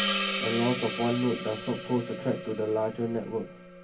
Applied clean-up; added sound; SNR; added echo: none; Gong; 5 dB; reverberation time 0.3 s.